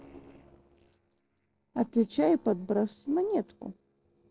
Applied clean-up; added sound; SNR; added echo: neural separator model SepFormer DNS4.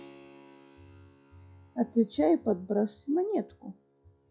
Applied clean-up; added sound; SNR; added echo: classical method log-MMSE.